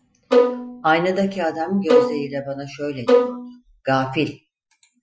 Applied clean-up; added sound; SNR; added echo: classical method Wiener filter.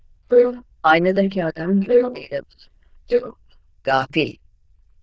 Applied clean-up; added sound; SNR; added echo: neural diffusion model UNIVERSE++.